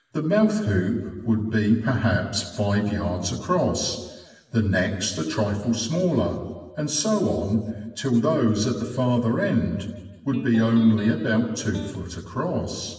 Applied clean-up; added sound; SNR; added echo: none; Electric guitar; 15 dB; reverberation time 1.4 s.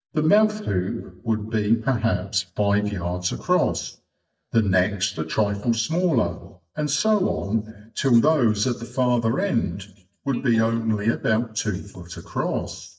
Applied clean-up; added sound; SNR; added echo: neural mask model DeepFilterNet 3.